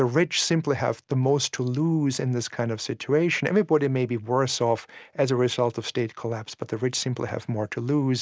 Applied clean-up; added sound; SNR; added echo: none; none; none; none.